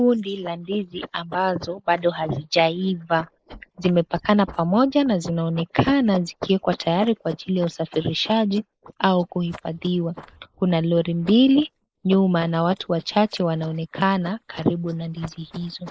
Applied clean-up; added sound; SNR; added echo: neural mask model Resemble Enhance denoiser.